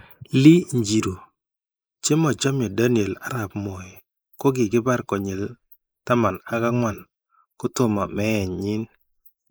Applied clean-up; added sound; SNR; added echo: neural mask model Resemble Enhance denoiser.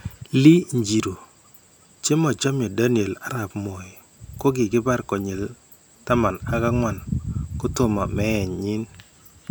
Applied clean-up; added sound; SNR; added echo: none; none; none; none.